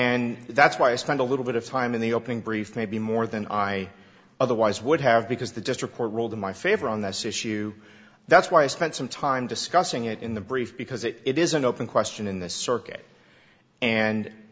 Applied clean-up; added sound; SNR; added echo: none; none; none; none.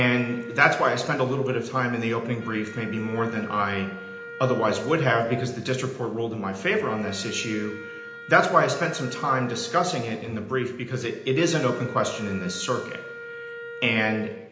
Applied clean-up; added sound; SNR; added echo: none; Wind instrument, woodwind instrument; 15 dB; reverberation time 0.9 s.